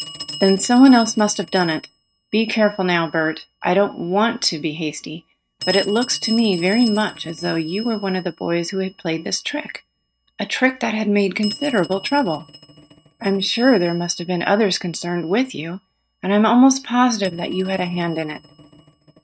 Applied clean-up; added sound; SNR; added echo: neural mask model RNNoise.